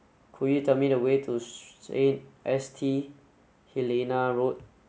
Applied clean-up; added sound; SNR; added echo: none; none; none; none.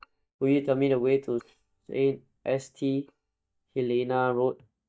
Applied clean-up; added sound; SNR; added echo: neural mask model DeepFilterNet 3.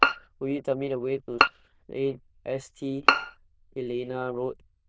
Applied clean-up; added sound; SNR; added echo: neural diffusion model UNIVERSE++.